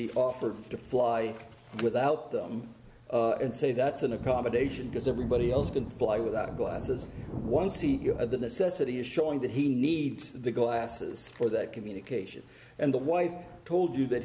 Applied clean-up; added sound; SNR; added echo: none; Thunder; 13 dB; none.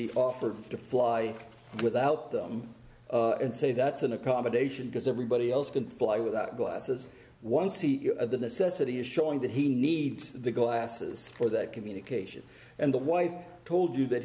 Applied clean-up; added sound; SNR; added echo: none; none; none; none.